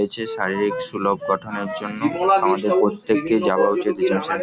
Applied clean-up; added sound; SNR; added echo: none; Wind instrument, woodwind instrument; 13 dB; none.